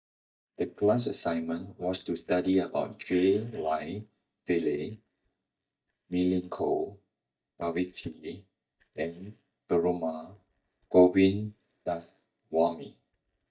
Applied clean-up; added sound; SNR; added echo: neural mask model DeepFilterNet 3.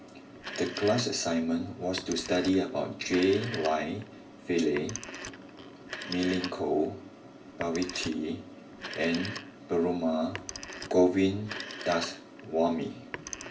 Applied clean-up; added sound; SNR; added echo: none; Telephone; 13 dB; reverberation time 0.3 s.